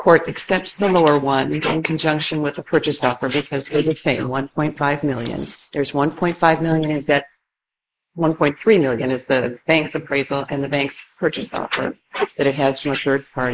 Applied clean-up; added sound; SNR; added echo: neural mask model Resemble Enhance denoiser.